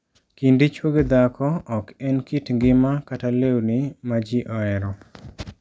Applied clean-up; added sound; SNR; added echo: none; Bass drum; 15 dB; none.